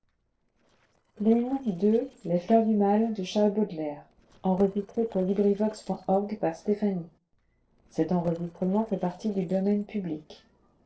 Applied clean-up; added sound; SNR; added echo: neural separator model SepFormer DNS4.